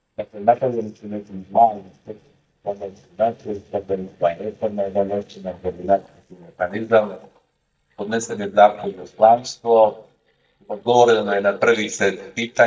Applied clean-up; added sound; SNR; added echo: neural mask model DeepFilterNet 3.